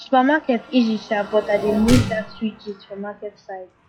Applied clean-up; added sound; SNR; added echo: classical method log-MMSE.